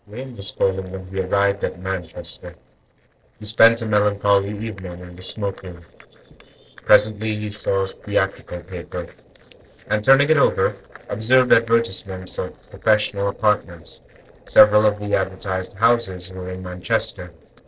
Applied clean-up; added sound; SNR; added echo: neural separator model SepFormer DNS4.